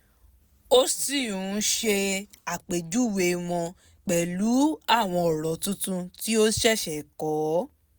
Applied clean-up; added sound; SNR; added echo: none; none; none; none.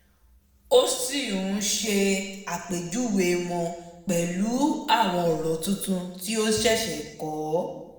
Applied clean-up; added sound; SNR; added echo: none; none; none; reverberation time 1.0 s.